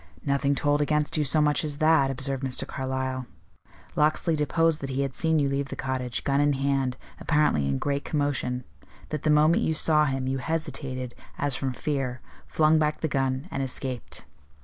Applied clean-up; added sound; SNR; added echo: none; none; none; none.